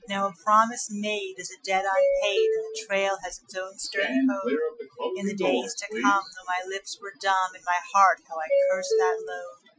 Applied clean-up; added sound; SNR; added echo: classical method Wiener filter.